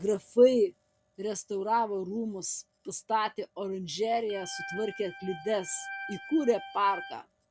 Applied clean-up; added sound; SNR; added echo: none; Organ; 12 dB; none.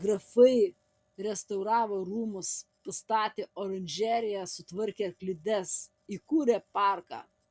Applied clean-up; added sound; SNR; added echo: none; none; none; none.